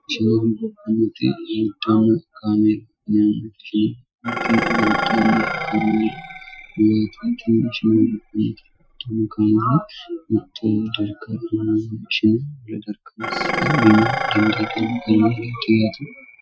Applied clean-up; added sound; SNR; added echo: classical method Wiener filter.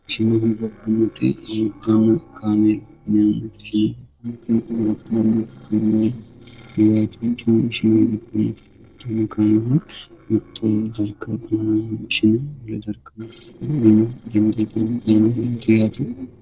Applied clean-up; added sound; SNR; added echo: neural separator model SepFormer DNS4.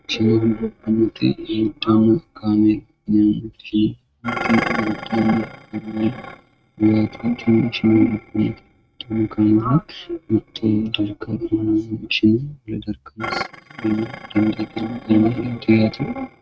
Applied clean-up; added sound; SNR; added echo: neural mask model RNNoise.